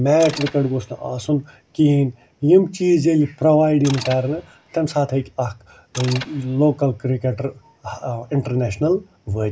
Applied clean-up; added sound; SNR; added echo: none; Mechanisms; 17 dB; none.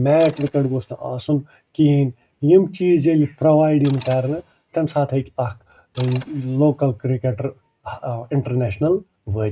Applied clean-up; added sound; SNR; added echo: neural mask model RNNoise.